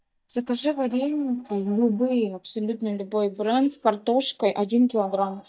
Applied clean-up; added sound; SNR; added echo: neural mask model DeepFilterNet 3.